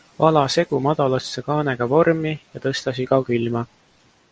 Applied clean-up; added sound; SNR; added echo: none; none; none; none.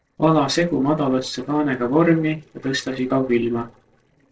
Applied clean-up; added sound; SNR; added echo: neural separator model SepFormer DNS4.